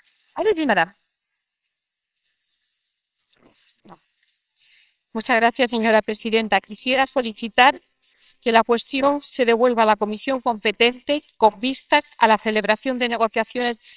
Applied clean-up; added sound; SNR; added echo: neural separator model SepFormer WHAMR!.